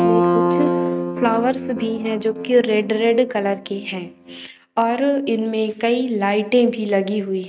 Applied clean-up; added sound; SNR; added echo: neural mask model RNNoise.